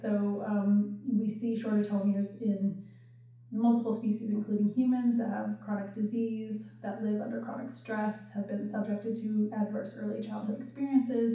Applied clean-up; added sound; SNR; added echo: none; none; none; reverberation time 0.6 s.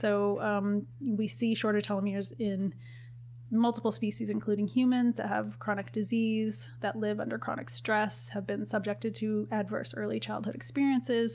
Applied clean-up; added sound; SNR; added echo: none; none; none; none.